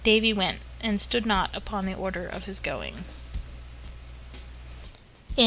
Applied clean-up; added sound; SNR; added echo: none; Drum kit; 16 dB; none.